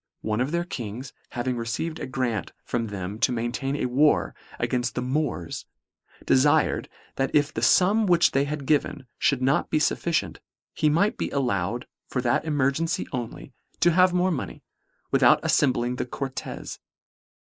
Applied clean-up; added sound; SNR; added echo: neural mask model Resemble Enhance denoiser.